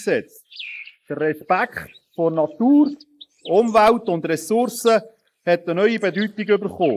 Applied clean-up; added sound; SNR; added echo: neural mask model Resemble Enhance denoiser.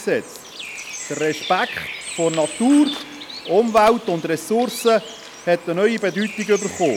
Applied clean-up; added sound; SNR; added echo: none; Bird; 14 dB; none.